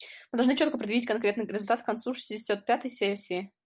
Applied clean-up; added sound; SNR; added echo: none; none; none; none.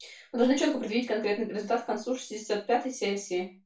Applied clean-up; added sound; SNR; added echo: none; none; none; reverberation time 0.2 s.